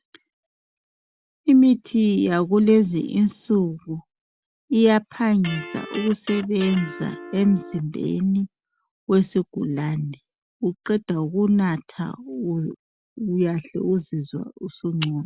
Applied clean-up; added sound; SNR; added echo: none; Electric guitar; 14 dB; none.